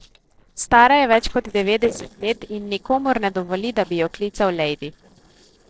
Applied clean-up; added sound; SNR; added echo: neural separator model SepFormer DNS4.